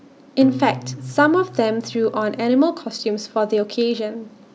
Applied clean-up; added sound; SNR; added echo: none; Acoustic guitar; 13 dB; none.